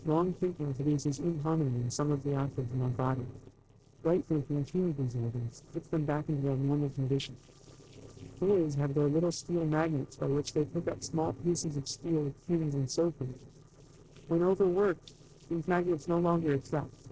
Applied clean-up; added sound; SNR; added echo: neural separator model SepFormer DNS4.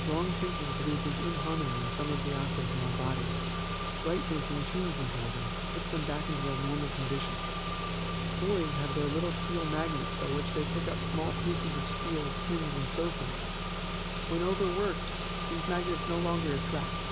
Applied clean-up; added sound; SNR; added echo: none; Engine / Car; -2 dB; none.